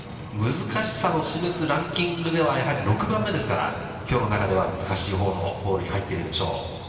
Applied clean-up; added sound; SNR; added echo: none; none; none; reverberation time 2.6 s.